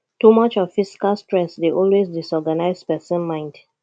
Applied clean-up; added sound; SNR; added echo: none; none; none; none.